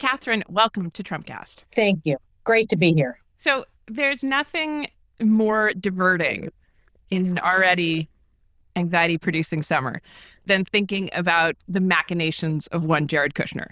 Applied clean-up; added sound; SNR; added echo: neural diffusion model UNIVERSE++.